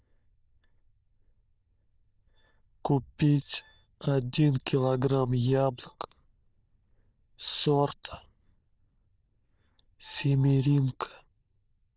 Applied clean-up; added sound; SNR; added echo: neural diffusion model UNIVERSE++.